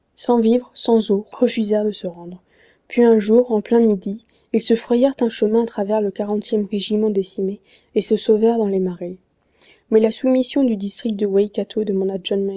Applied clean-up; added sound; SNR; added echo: none; none; none; none.